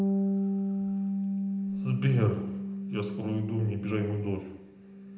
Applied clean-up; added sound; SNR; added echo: none; Bass guitar; 0 dB; reverberation time 0.8 s.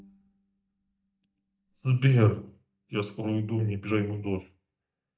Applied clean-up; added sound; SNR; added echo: neural mask model DeepFilterNet 3.